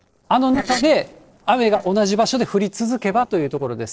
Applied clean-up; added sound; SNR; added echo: neural separator model SepFormer DNS4.